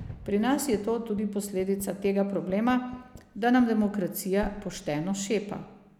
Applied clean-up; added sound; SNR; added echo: none; Fireworks; 19 dB; none.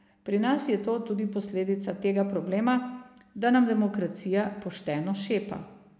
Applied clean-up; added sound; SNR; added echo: none; none; none; none.